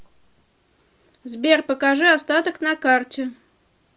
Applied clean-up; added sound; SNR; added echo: none; none; none; none.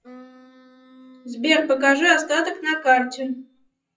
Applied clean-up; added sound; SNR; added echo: classical method WPE with log-MMSE.